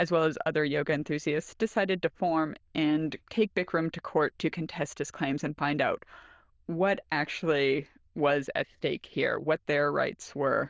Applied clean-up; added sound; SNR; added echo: neural diffusion model UNIVERSE++.